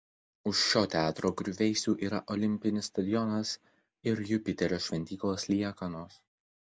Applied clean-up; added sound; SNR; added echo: none; none; none; none.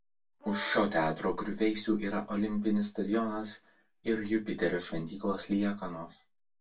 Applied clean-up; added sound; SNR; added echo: none; Brass instrument; 17 dB; reverberation time 0.2 s.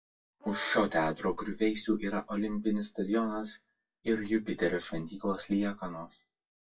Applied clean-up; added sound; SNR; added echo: classical method WPE with log-MMSE.